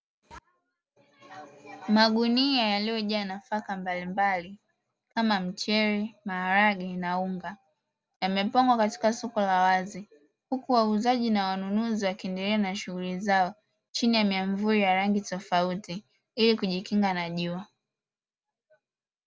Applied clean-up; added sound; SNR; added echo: none; none; none; none.